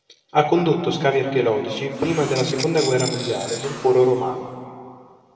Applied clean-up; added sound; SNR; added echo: none; Tools; 12 dB; reverberation time 2.5 s.